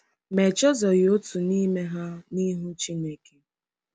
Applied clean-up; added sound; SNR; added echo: none; none; none; none.